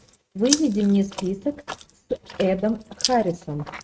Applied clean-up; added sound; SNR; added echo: neural mask model RNNoise.